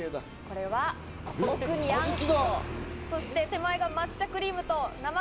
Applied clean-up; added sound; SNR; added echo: none; Motorcycle; 8 dB; none.